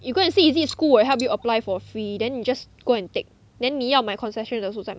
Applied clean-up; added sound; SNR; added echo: none; none; none; none.